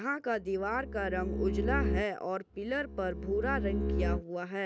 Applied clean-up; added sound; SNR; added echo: none; Bowed string instrument; 0 dB; none.